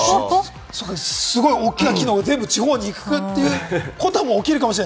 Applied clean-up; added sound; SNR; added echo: none; none; none; none.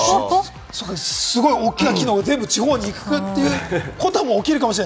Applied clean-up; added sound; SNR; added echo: none; Walk, footsteps; 17 dB; none.